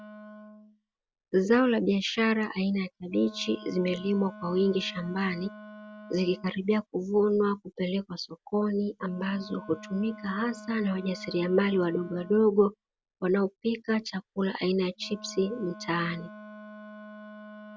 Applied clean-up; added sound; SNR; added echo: none; Wind instrument, woodwind instrument; 19 dB; none.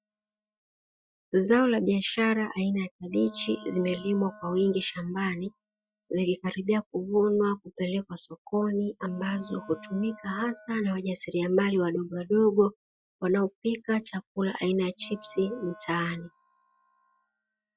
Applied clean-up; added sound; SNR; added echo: classical method Wiener filter.